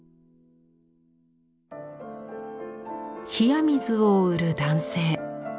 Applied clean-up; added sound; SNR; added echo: none; none; none; none.